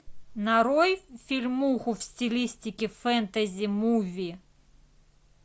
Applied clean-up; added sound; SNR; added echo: none; none; none; none.